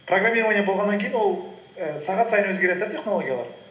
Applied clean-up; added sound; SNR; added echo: none; none; none; reverberation time 1.0 s.